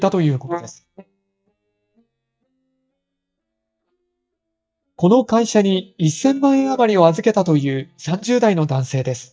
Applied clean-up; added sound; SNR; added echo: neural mask model DeepFilterNet 3.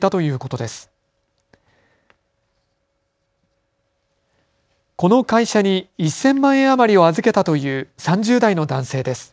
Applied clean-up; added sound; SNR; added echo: none; none; none; none.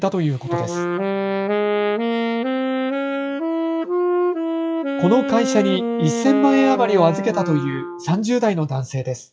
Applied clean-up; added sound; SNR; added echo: classical method WPE with log-MMSE.